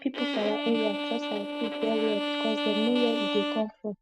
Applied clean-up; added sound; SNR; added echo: neural mask model RNNoise.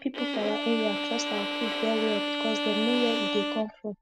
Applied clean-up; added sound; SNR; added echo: none; Bowed string instrument; 0 dB; none.